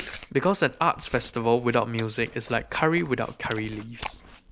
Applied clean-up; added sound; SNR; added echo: none; Chewing, mastication; 17 dB; none.